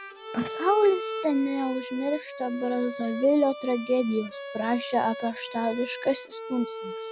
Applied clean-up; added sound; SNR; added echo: none; Bowed string instrument; 11 dB; none.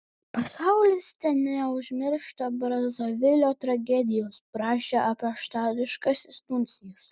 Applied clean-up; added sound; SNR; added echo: none; none; none; none.